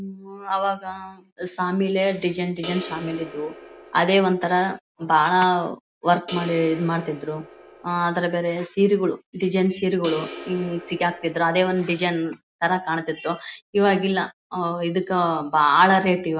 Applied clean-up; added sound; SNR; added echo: none; Crash cymbal; 15 dB; none.